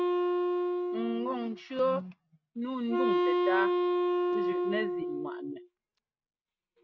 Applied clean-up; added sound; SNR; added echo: neural mask model RNNoise.